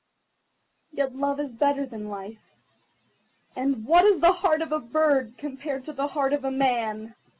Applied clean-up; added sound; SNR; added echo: none; none; none; none.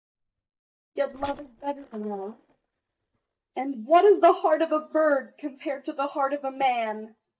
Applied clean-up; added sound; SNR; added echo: neural mask model DeepFilterNet 3.